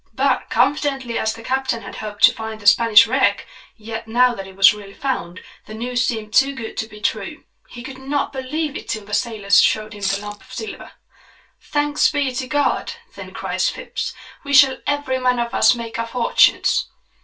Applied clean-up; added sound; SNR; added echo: none; Rattle (instrument); 6 dB; reverberation time 0.1 s.